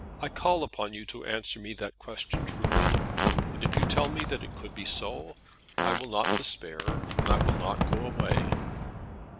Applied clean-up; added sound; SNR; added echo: none; Fireworks + Fart; -4 dB; none.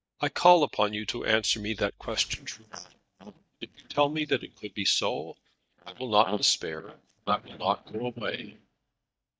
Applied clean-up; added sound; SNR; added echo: neural mask model DeepFilterNet 3.